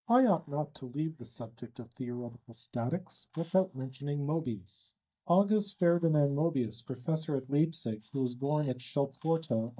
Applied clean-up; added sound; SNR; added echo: neural mask model DeepFilterNet 3.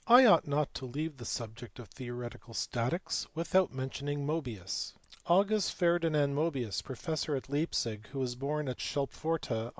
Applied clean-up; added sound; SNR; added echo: none; none; none; none.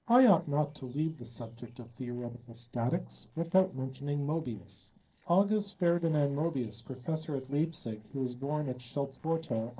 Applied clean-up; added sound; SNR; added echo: neural separator model SepFormer DNS4.